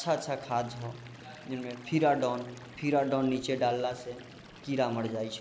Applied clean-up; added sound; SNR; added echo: none; Gurgling / Liquid + Stream; 20 dB; none.